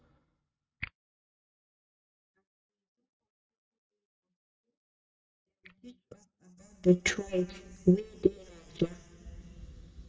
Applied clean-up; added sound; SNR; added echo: neural mask model DeepFilterNet 3.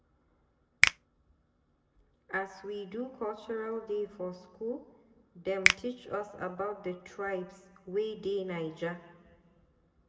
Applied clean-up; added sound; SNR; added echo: none; Finger snapping; -4 dB; reverberation time 1.0 s.